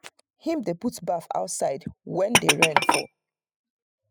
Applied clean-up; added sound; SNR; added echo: classical method spectral subtraction.